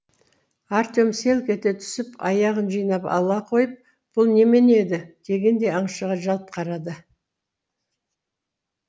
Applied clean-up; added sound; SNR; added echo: none; none; none; none.